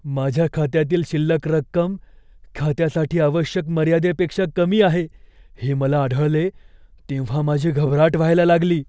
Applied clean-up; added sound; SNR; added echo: none; none; none; none.